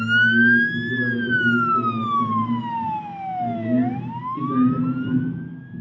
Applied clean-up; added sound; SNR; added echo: none; Motor vehicle (road) / Siren; -1 dB; reverberation time 1.2 s.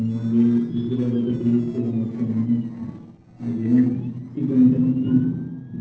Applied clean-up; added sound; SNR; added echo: neural separator model SepFormer DNS4.